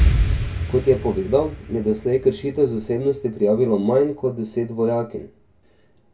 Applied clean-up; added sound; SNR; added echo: none; Explosion; 5 dB; reverberation time 0.2 s.